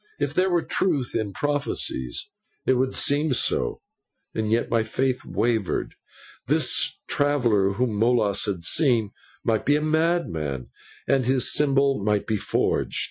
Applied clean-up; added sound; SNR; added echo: classical method Wiener filter.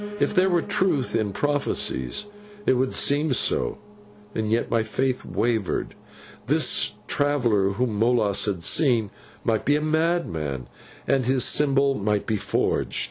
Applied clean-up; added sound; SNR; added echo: none; Piano; 19 dB; none.